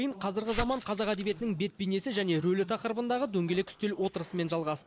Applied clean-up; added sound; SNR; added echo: neural mask model Resemble Enhance denoiser.